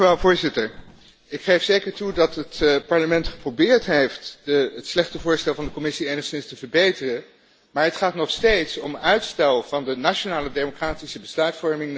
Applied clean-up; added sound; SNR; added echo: none; Bird; 17 dB; none.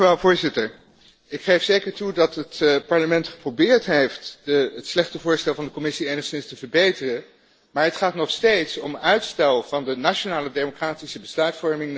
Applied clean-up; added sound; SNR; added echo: neural separator model SepFormer DNS4.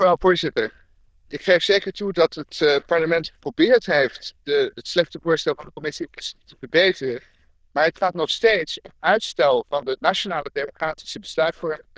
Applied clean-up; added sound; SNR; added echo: neural diffusion model UNIVERSE++.